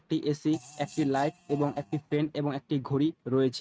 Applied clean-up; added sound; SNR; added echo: neural mask model RNNoise.